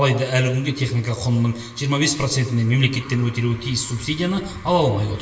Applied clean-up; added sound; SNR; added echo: none; none; none; reverberation time 1.1 s.